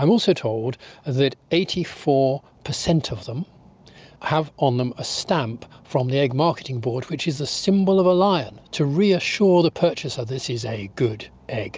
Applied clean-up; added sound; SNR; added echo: none; none; none; none.